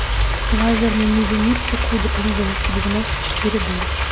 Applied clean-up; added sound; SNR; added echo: none; Frying (food); 5 dB; none.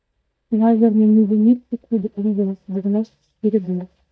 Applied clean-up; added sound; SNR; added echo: neural mask model DeepFilterNet 3.